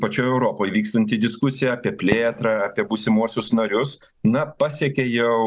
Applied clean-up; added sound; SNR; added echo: none; Fireworks; 16 dB; none.